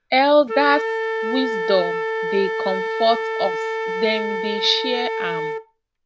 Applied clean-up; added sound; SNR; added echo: none; Wind instrument, woodwind instrument; 3 dB; none.